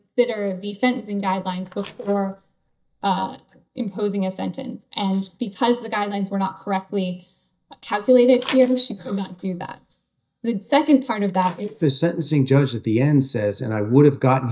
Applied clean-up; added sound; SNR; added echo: neural mask model DeepFilterNet 3.